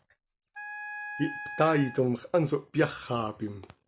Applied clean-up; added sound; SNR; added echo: none; Wind instrument, woodwind instrument; 11 dB; none.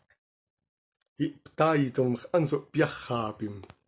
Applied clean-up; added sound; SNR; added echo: none; none; none; none.